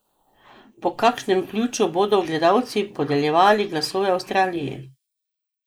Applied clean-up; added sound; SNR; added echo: neural mask model Resemble Enhance denoiser.